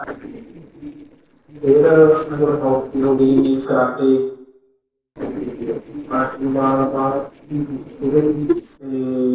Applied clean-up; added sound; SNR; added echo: neural separator model SepFormer DNS4.